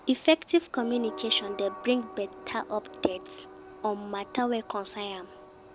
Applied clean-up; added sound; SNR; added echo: none; Train; 15 dB; none.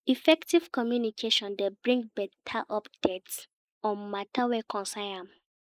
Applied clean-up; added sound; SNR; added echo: neural mask model Resemble Enhance denoiser.